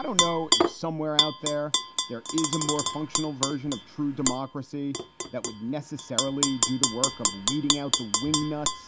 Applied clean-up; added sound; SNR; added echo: none; Tap / Glass; -2 dB; none.